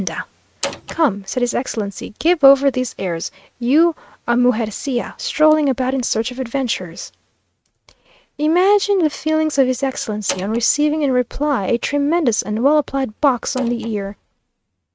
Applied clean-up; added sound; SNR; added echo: neural mask model RNNoise.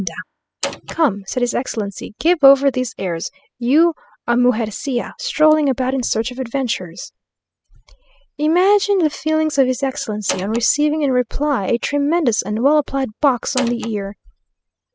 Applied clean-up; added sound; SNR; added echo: classical method spectral subtraction.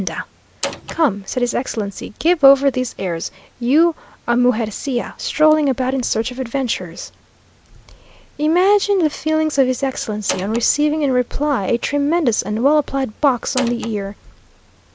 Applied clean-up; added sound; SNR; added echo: none; Door; 8 dB; none.